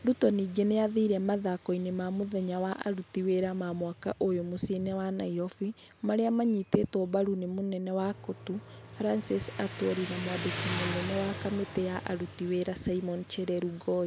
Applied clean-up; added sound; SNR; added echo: none; Motorcycle; 13 dB; none.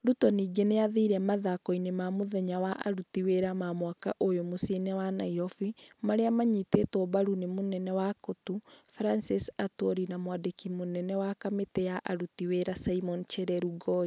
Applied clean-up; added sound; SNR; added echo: none; none; none; none.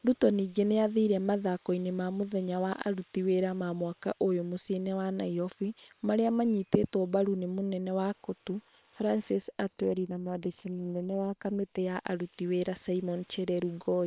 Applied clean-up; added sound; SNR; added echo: neural separator model SepFormer WHAM!.